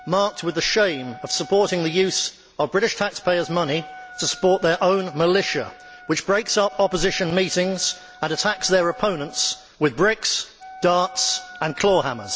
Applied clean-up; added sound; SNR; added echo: none; Wind instrument, woodwind instrument; 20 dB; none.